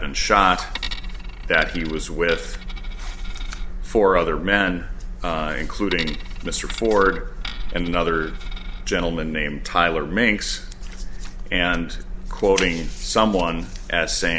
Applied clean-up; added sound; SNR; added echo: none; Coin (dropping); 15 dB; none.